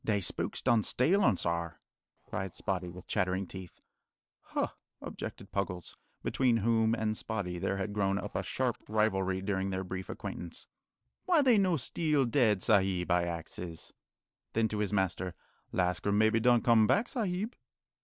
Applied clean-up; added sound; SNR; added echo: neural separator model SepFormer DNS4.